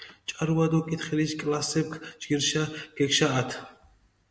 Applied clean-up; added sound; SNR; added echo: none; none; none; none.